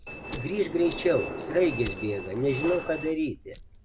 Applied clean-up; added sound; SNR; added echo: none; Fire + Train; 8 dB; none.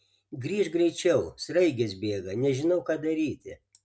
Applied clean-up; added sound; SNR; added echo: none; none; none; none.